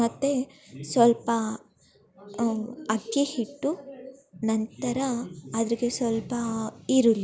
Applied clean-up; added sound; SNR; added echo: none; none; none; none.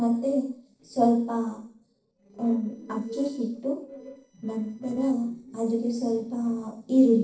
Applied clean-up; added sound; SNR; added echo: neural separator model SepFormer DNS4.